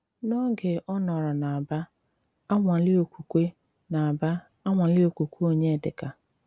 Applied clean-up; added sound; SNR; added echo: none; none; none; none.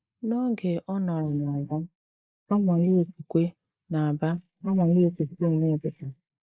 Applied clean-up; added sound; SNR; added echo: neural mask model Resemble Enhance denoiser.